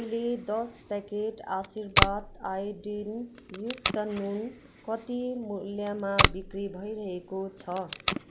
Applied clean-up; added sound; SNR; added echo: none; Packing tape, duct tape; 0 dB; none.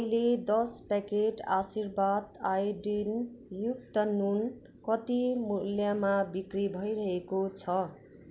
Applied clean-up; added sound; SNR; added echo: none; none; none; none.